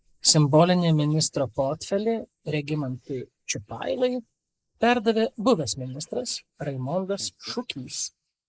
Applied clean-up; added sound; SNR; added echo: neural mask model Resemble Enhance denoiser.